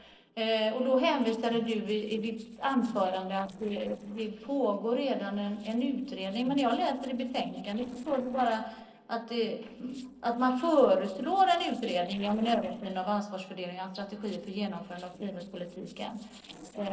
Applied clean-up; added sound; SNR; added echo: neural separator model SepFormer DNS4.